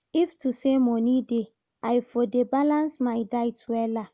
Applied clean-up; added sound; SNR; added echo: none; none; none; none.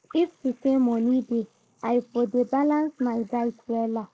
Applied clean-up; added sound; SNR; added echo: neural mask model Resemble Enhance denoiser.